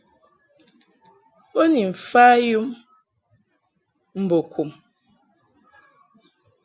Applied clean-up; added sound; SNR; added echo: none; none; none; none.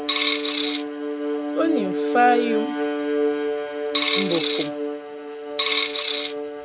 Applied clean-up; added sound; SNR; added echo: none; Coin (dropping) + Bowed string instrument; -3 dB; none.